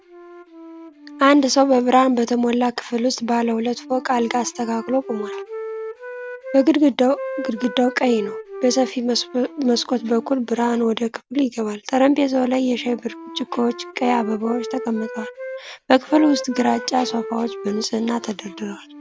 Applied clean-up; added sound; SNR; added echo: none; Wind instrument, woodwind instrument; 14 dB; none.